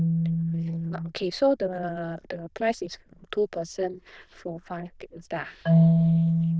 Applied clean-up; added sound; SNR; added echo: neural diffusion model UNIVERSE++.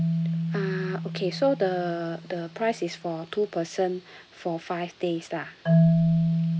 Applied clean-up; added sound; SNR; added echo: none; Marimba, xylophone; -2 dB; none.